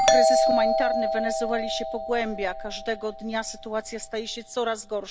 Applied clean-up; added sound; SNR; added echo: none; Doorbell; -4 dB; none.